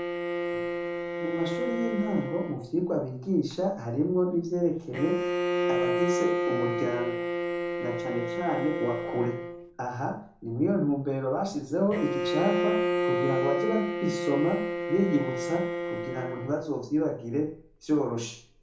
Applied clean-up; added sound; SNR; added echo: none; Bowed string instrument; 2 dB; reverberation time 0.8 s.